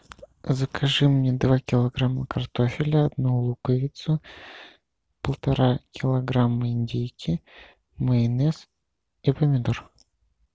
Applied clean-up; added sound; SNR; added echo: none; none; none; none.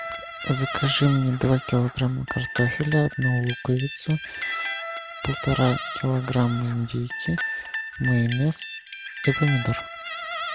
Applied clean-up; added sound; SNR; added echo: none; Guitar; 7 dB; none.